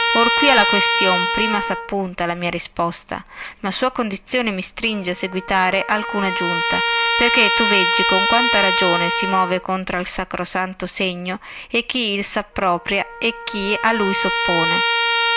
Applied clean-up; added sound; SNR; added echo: none; Trumpet; 0 dB; none.